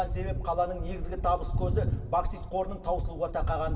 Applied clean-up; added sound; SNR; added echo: none; none; none; reverberation time 1.9 s.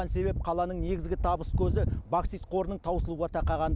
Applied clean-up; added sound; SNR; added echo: none; none; none; none.